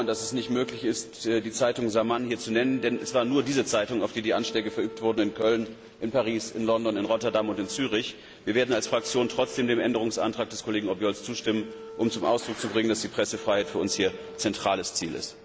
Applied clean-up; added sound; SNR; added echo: none; Wind instrument, woodwind instrument; 17 dB; none.